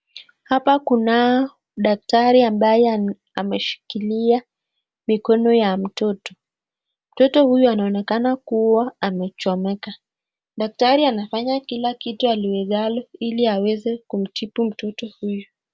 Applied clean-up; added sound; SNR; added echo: none; none; none; none.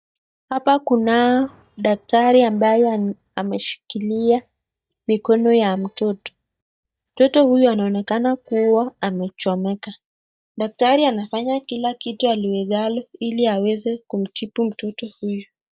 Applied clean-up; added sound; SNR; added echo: neural mask model DeepFilterNet 3.